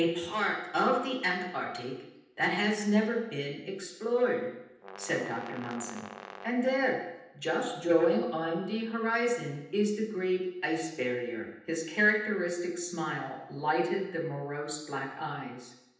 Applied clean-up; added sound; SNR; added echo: none; Brass instrument; 15 dB; reverberation time 0.9 s.